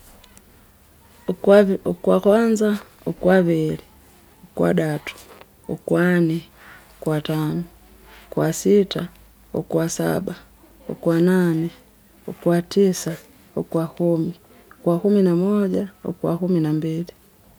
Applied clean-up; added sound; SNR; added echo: none; none; none; none.